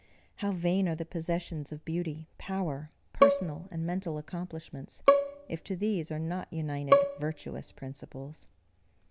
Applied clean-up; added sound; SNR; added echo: none; Bowed string instrument; -4 dB; none.